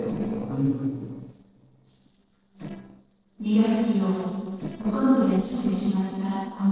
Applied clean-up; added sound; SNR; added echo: neural separator model SepFormer DNS4.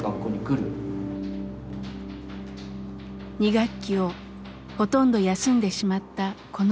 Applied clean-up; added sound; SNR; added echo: none; none; none; none.